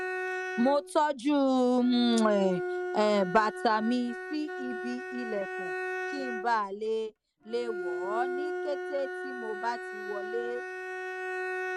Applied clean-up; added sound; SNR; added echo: neural mask model RNNoise.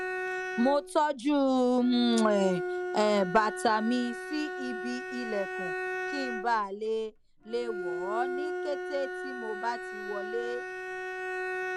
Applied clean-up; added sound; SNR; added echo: none; Bowed string instrument; 5 dB; none.